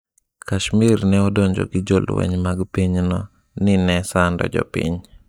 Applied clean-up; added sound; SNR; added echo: neural mask model DeepFilterNet 3.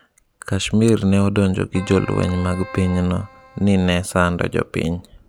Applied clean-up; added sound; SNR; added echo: none; Keyboard (musical); 19 dB; none.